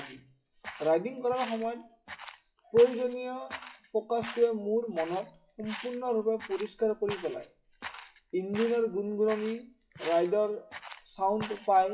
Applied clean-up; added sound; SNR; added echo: classical method WPE with log-MMSE.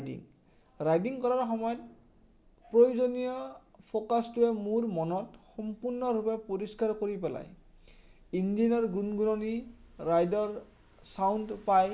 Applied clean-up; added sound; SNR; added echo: none; none; none; none.